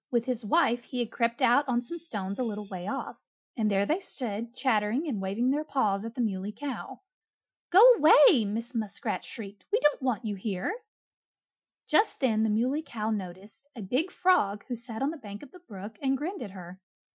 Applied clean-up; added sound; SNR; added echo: classical method Wiener filter.